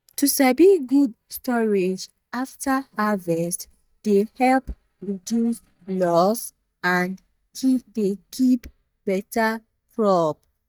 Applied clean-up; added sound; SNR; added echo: neural mask model DeepFilterNet 3.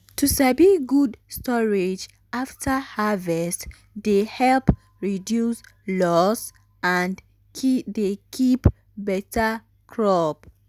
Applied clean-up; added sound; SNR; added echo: none; none; none; none.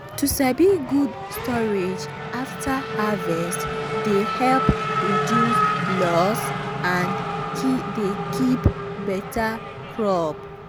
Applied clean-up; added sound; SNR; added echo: none; Race car, auto racing / Accelerating, revving, vroom; 3 dB; none.